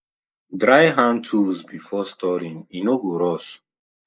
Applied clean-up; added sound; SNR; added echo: neural mask model Resemble Enhance denoiser.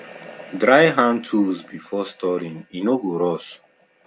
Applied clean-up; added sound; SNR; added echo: none; none; none; none.